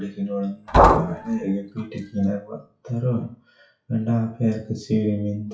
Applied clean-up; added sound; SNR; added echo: classical method WPE with log-MMSE.